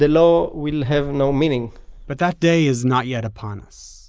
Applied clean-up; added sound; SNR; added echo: none; none; none; none.